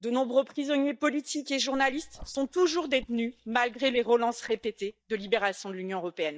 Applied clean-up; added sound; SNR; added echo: neural mask model DeepFilterNet 3.